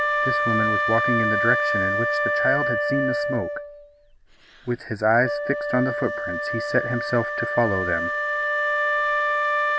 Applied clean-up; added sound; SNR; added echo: none; Wind instrument, woodwind instrument; -2 dB; none.